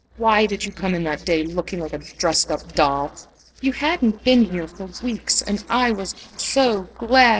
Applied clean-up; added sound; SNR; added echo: neural separator model SepFormer DNS4.